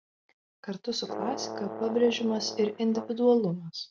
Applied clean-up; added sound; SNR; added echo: none; Brass instrument; 10 dB; none.